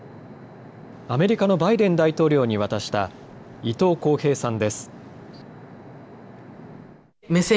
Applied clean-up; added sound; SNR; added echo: none; none; none; none.